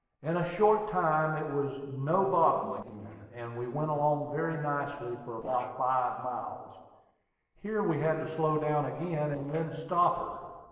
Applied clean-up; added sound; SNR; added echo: neural separator model SepFormer DNS4.